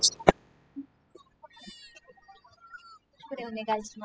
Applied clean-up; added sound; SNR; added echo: classical method spectral subtraction.